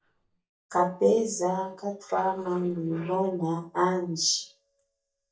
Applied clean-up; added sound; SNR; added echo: neural mask model DeepFilterNet 3.